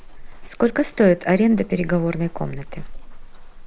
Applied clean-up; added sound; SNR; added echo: none; Walk, footsteps; 12 dB; none.